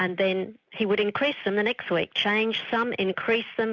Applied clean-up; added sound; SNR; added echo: none; none; none; none.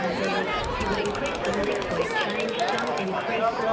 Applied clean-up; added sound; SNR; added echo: none; Crowd; -4 dB; reverberation time 0.8 s.